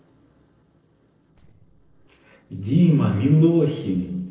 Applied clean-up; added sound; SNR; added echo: neural separator model SepFormer DNS4.